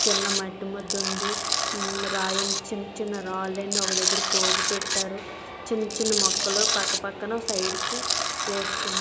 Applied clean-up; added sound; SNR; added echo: none; Tools; -3 dB; none.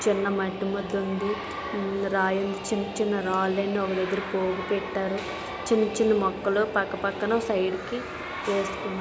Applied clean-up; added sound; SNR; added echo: none; none; none; none.